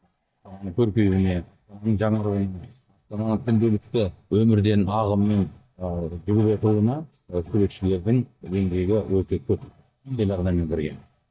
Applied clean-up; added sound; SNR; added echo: neural mask model DeepFilterNet 3.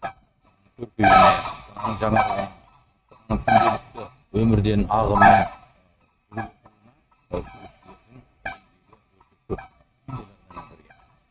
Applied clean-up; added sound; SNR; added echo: neural mask model RNNoise.